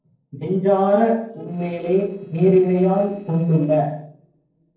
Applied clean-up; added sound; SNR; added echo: neural separator model SepFormer DNS4.